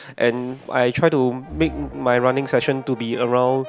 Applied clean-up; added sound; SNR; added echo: none; Brass instrument + Breathing; 19 dB; none.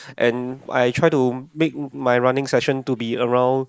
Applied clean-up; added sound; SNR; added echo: neural mask model Resemble Enhance denoiser.